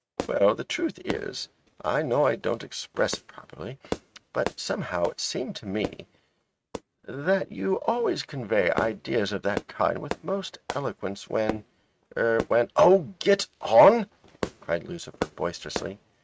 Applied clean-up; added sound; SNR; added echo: neural mask model RNNoise.